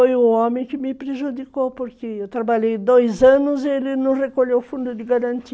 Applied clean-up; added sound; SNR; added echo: none; none; none; none.